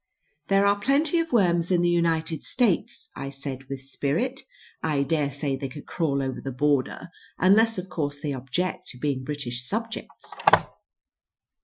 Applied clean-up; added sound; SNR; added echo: classical method Wiener filter.